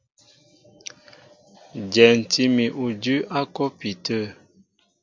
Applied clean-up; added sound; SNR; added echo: none; none; none; none.